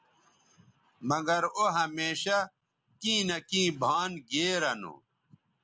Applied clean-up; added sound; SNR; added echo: none; none; none; none.